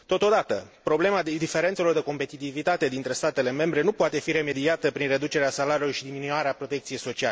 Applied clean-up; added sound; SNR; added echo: none; none; none; none.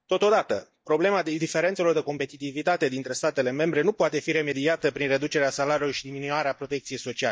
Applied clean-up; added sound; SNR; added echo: neural mask model DeepFilterNet 3.